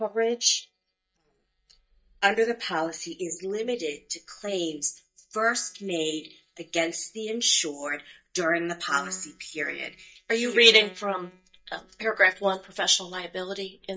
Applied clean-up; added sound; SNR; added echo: neural mask model DeepFilterNet 3.